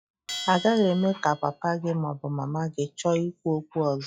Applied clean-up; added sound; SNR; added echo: classical method log-MMSE.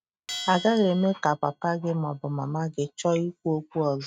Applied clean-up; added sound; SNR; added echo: neural mask model RNNoise.